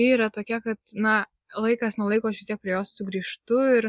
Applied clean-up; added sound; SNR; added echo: none; none; none; none.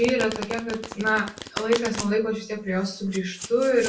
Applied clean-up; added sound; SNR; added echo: none; Domestic sounds, home sounds; 11 dB; reverberation time 0.3 s.